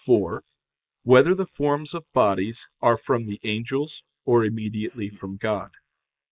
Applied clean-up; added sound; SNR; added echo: neural mask model Resemble Enhance denoiser.